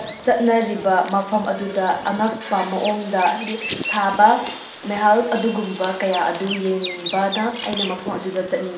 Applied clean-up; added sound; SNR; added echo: none; Bird vocalization, bird call, bird song; 11 dB; reverberation time 0.5 s.